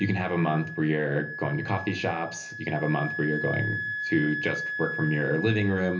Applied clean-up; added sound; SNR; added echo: none; Wind instrument, woodwind instrument; 7 dB; reverberation time 0.3 s.